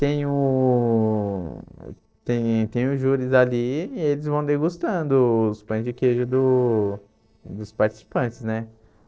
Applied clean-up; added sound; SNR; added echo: neural separator model SepFormer DNS4.